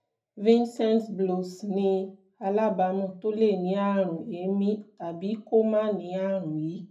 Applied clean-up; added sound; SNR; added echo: none; none; none; reverberation time 0.3 s.